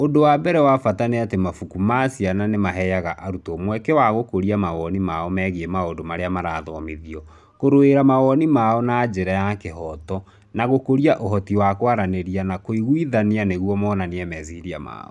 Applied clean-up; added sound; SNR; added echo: none; none; none; none.